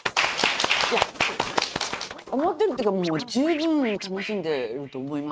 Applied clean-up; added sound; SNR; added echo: neural mask model RNNoise.